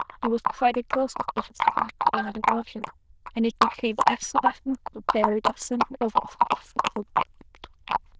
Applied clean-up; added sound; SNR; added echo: neural diffusion model UNIVERSE++.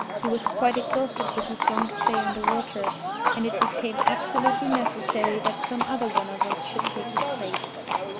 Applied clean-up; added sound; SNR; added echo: none; Livestock, farm animals, working animals; -4 dB; none.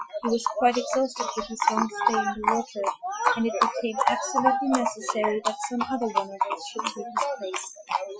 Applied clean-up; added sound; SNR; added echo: classical method Wiener filter.